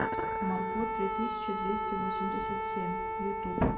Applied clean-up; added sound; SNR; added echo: none; Wind instrument, woodwind instrument; -1 dB; reverberation time 1.6 s.